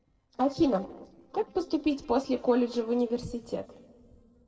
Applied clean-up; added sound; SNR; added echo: neural separator model SepFormer DNS4.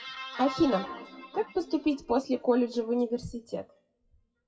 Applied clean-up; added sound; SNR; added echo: classical method WPE with log-MMSE.